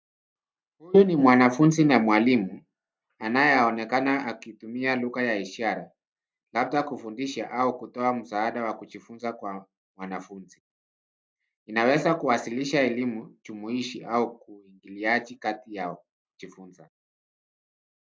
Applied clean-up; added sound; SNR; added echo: none; none; none; none.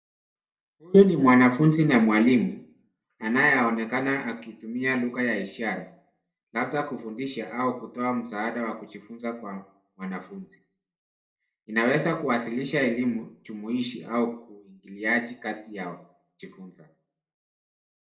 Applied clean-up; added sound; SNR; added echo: none; none; none; reverberation time 0.4 s.